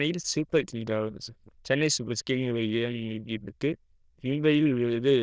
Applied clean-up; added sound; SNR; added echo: neural diffusion model UNIVERSE++.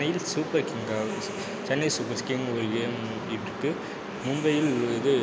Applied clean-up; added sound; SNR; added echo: none; none; none; none.